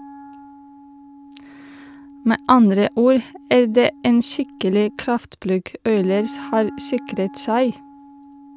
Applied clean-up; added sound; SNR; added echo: none; Wind instrument, woodwind instrument; 19 dB; none.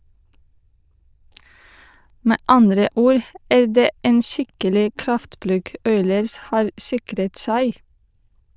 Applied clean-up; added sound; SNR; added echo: neural diffusion model UNIVERSE++.